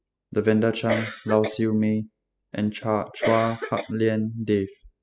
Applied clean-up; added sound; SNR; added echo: classical method spectral subtraction.